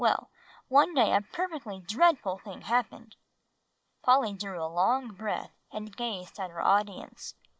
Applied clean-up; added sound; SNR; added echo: neural mask model Resemble Enhance denoiser.